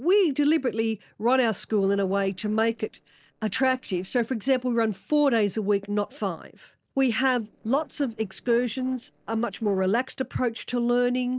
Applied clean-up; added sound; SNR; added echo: neural separator model SepFormer DNS4.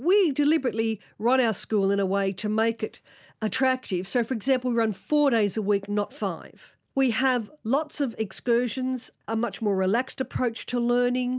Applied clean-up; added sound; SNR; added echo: none; none; none; none.